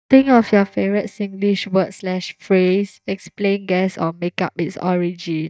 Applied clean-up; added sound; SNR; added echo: neural mask model DeepFilterNet 3.